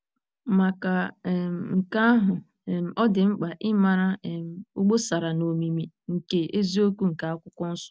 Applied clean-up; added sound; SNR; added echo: none; none; none; none.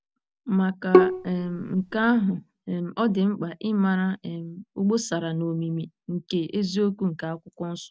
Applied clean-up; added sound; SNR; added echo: none; Bowed string instrument; -4 dB; none.